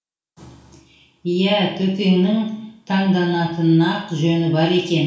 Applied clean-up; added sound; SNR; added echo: none; none; none; reverberation time 0.6 s.